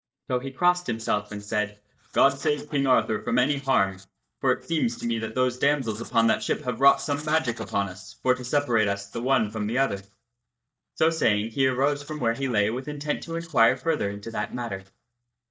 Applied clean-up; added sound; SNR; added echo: neural mask model DeepFilterNet 3.